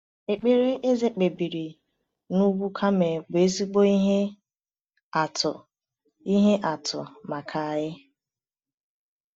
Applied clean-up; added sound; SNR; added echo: neural mask model DeepFilterNet 3.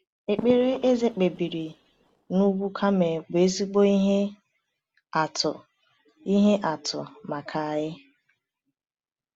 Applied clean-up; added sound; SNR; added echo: none; Fireworks; 15 dB; none.